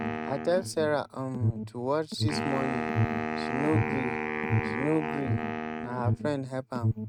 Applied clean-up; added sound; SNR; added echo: neural mask model RNNoise.